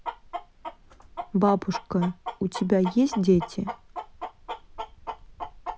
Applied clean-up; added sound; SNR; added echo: none; Chicken, rooster; 10 dB; none.